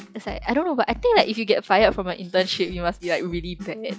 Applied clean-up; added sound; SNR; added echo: classical method log-MMSE.